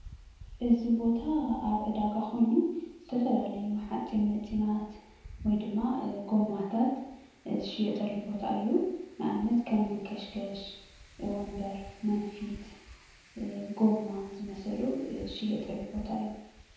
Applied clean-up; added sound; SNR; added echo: none; Wind; 20 dB; reverberation time 0.9 s.